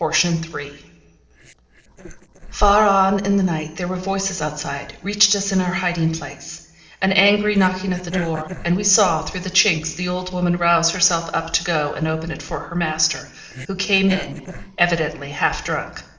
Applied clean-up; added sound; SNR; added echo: neural separator model SepFormer DNS4.